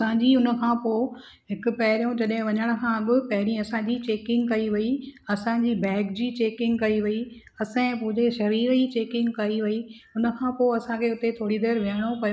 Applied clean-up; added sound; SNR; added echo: none; none; none; none.